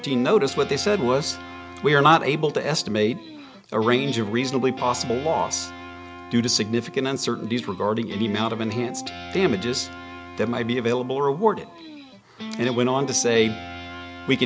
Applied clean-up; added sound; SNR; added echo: none; Guitar; 14 dB; none.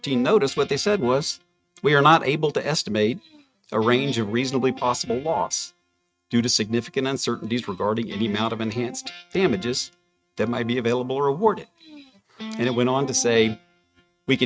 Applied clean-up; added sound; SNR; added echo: neural mask model RNNoise.